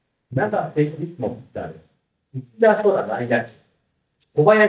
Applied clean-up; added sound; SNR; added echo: neural mask model DeepFilterNet 3.